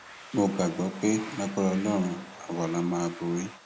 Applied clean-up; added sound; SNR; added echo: none; Domestic sounds, home sounds; 16 dB; none.